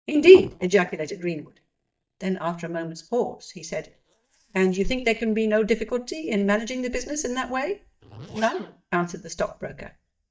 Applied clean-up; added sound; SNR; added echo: neural mask model DeepFilterNet 3.